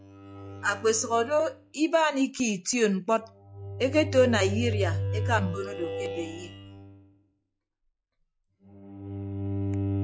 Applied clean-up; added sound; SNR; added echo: classical method log-MMSE.